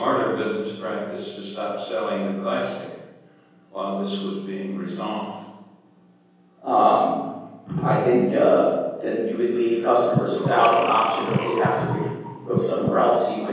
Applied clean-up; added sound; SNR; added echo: none; Breathing; 5 dB; reverberation time 1.3 s.